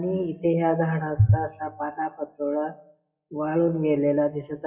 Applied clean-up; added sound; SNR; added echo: classical method WPE with log-MMSE.